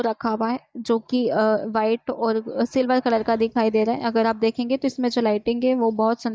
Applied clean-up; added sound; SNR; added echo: neural mask model DeepFilterNet 3.